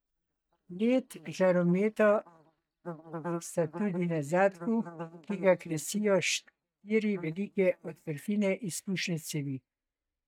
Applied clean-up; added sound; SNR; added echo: neural mask model DeepFilterNet 3.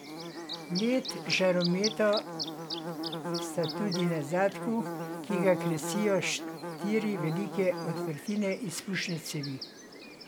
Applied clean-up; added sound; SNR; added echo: none; Buzz / Bird; 6 dB; none.